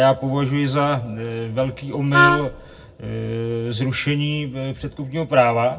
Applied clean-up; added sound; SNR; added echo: none; Wind instrument, woodwind instrument; -3 dB; reverberation time 0.3 s.